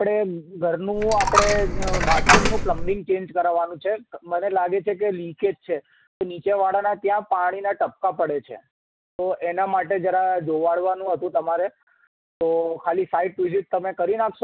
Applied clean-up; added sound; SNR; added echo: none; Coin (dropping); -3 dB; none.